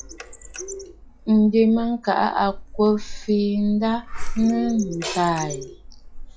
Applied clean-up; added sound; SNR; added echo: classical method log-MMSE.